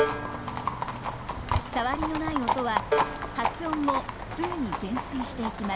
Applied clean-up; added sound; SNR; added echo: none; Livestock, farm animals, working animals; 0 dB; none.